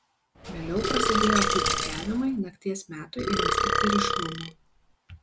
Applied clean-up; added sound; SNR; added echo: none; Coin (dropping) + Burping, eructation; -3 dB; none.